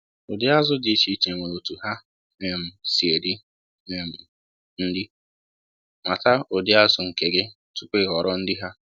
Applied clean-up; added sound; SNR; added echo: none; none; none; none.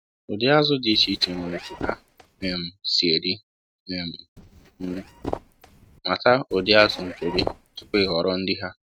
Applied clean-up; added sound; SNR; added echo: neural mask model RNNoise.